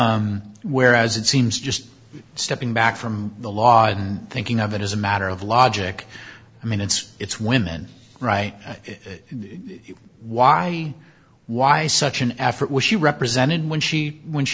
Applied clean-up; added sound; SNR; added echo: none; none; none; none.